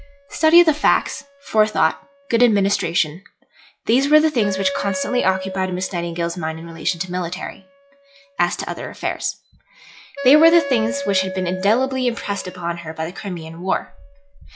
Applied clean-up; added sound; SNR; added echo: classical method log-MMSE.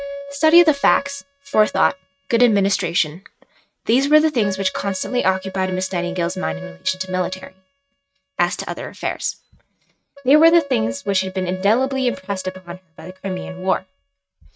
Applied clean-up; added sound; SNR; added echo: neural mask model RNNoise.